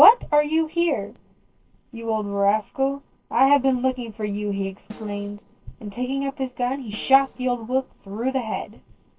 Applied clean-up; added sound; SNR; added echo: neural separator model SepFormer DNS4.